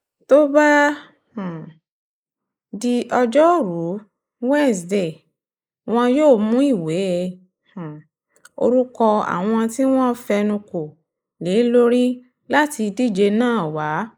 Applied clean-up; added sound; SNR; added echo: neural mask model Resemble Enhance denoiser.